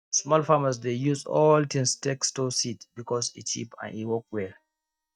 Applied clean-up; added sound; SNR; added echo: neural mask model DeepFilterNet 3.